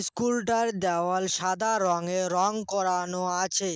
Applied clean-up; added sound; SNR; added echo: none; none; none; none.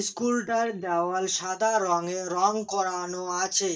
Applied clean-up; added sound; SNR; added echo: neural mask model DeepFilterNet 3.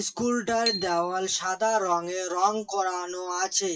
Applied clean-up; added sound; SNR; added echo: classical method WPE with log-MMSE.